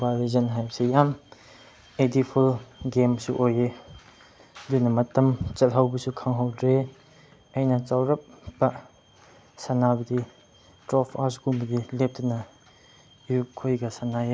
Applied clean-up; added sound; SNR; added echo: none; none; none; none.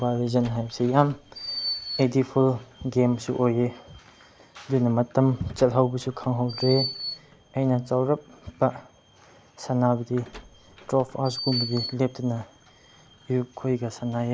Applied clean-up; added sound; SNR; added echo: none; Door; 13 dB; none.